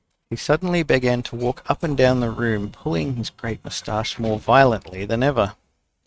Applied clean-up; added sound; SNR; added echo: neural mask model RNNoise.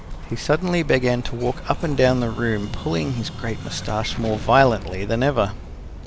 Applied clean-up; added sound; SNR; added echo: none; Explosion; 11 dB; none.